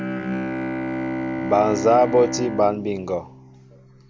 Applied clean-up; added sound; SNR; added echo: none; Bowed string instrument; 5 dB; none.